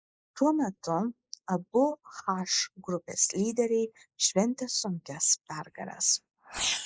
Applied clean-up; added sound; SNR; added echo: neural mask model Resemble Enhance denoiser.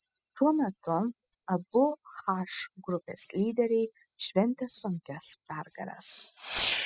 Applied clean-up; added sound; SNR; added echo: classical method spectral subtraction.